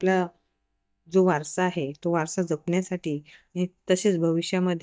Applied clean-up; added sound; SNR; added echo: neural mask model DeepFilterNet 3.